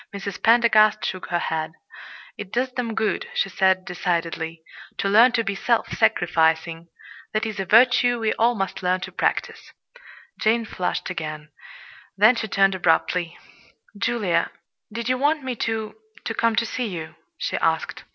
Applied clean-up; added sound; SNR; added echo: none; none; none; none.